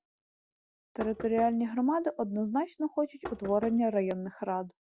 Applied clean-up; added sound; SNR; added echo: none; Knock; 16 dB; none.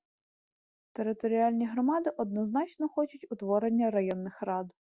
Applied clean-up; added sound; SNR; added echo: none; none; none; none.